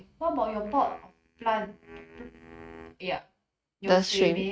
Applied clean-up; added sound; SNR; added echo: neural mask model RNNoise.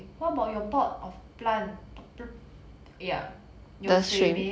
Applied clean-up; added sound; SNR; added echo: none; none; none; none.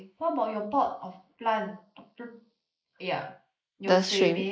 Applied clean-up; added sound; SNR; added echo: neural mask model Resemble Enhance denoiser.